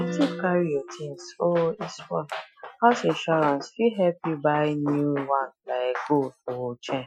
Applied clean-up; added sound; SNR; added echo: classical method Wiener filter.